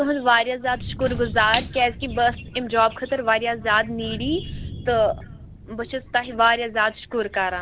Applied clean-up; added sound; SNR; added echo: none; Thunder + Splash, splatter; 12 dB; none.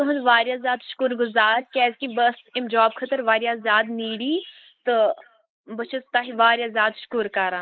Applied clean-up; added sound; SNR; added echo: neural mask model Resemble Enhance denoiser.